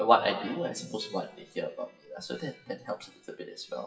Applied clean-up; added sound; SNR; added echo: classical method WPE with log-MMSE.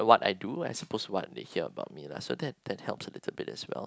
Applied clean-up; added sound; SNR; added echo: none; none; none; none.